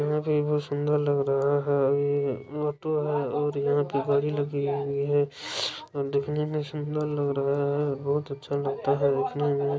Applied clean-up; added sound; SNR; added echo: none; none; none; none.